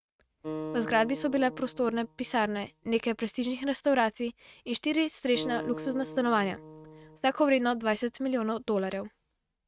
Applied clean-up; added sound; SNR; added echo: neural mask model RNNoise.